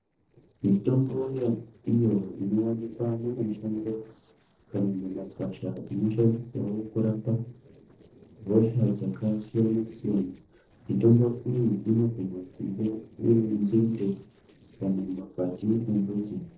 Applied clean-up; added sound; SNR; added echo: neural separator model SepFormer DNS4.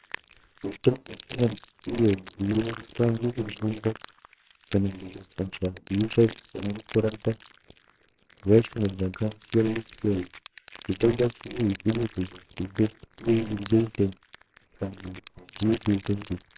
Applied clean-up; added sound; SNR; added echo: neural separator model SepFormer WHAMR!.